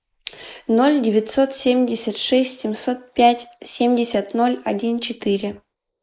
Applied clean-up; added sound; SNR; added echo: neural mask model Resemble Enhance denoiser.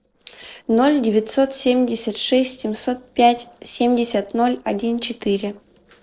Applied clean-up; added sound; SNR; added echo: neural separator model SepFormer DNS4.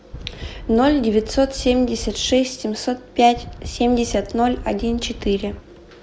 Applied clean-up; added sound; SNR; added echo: none; Wind; 12 dB; none.